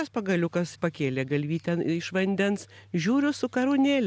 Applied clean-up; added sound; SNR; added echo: none; none; none; none.